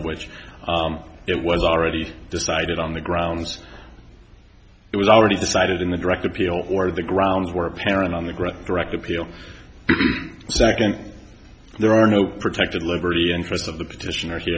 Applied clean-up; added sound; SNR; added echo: none; none; none; none.